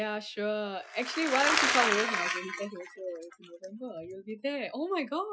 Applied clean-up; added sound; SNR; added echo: classical method Wiener filter.